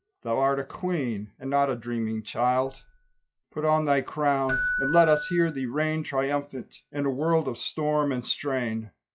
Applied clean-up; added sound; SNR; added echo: classical method log-MMSE.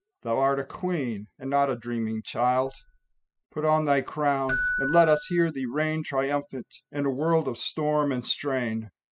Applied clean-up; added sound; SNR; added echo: classical method spectral subtraction.